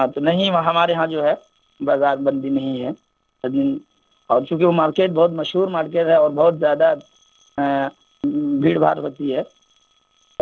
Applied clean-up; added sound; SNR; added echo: neural separator model SepFormer DNS4.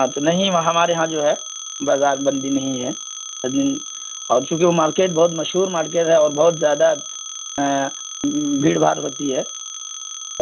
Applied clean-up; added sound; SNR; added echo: none; Telephone; 12 dB; none.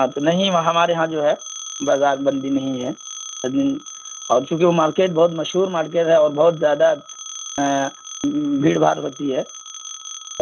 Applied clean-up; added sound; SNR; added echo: neural mask model RNNoise.